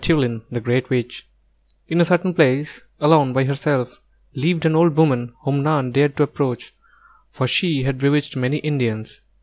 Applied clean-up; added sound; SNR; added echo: none; none; none; none.